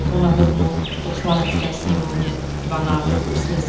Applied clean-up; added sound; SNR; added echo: none; Insect; -2 dB; reverberation time 0.8 s.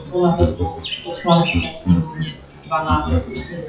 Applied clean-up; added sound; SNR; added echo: classical method WPE with log-MMSE.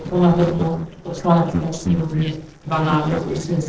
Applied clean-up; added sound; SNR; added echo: neural separator model SepFormer DNS4.